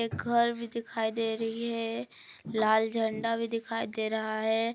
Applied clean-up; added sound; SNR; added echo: none; none; none; none.